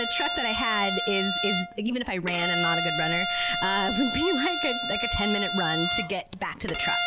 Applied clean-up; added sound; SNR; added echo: none; Bowed string instrument; 0 dB; none.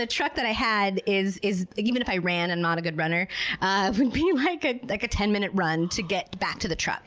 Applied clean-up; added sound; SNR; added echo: none; none; none; none.